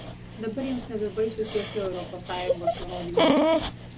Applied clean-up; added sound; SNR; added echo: none; Dog; -4 dB; none.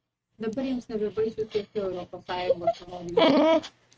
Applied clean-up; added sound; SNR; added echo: neural mask model RNNoise.